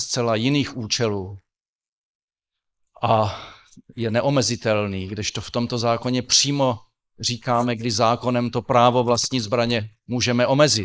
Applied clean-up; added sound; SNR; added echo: neural mask model Resemble Enhance denoiser.